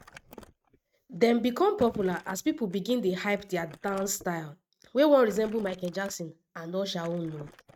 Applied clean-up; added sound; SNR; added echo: neural mask model RNNoise.